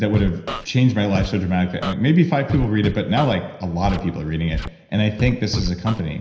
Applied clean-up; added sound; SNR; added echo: none; Scratching (performance technique); 9 dB; reverberation time 0.9 s.